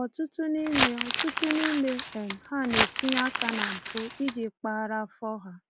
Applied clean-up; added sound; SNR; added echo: none; Crumpling, crinkling; -3 dB; none.